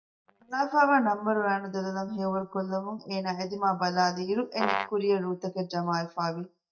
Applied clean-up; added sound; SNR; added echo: neural mask model DeepFilterNet 3.